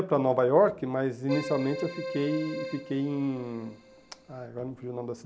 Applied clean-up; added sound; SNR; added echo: none; Keyboard (musical); 10 dB; none.